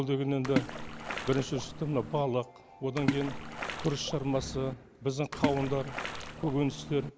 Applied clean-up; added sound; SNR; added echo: none; Splash, splatter; 4 dB; none.